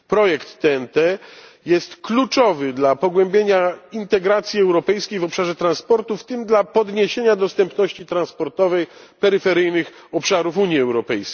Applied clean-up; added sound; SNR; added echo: none; none; none; none.